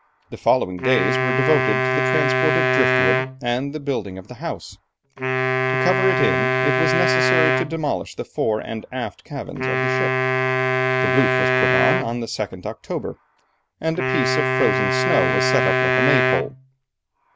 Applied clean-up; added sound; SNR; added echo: none; Wind instrument, woodwind instrument; -3 dB; none.